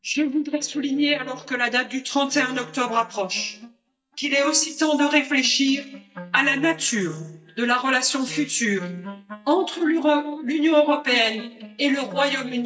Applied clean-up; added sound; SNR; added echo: neural mask model DeepFilterNet 3.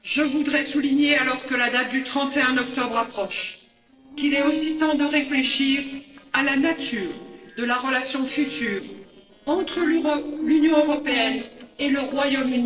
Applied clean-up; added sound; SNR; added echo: neural separator model SepFormer DNS4.